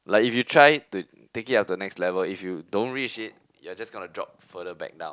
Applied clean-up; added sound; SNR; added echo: none; none; none; none.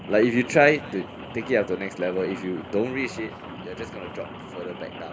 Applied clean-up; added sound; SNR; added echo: none; Rain; 13 dB; reverberation time 2.8 s.